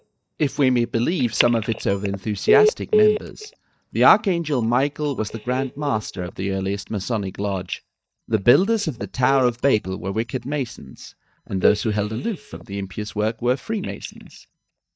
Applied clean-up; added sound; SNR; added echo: neural mask model DeepFilterNet 3.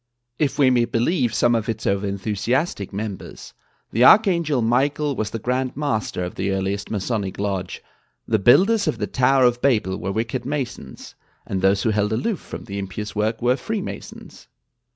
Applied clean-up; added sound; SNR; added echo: none; none; none; none.